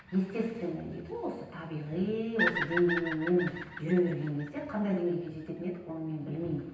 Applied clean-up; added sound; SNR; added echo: none; Bird vocalization, bird call, bird song; 9 dB; reverberation time 0.9 s.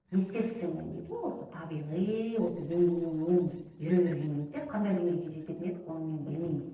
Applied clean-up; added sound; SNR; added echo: neural separator model SepFormer DNS4.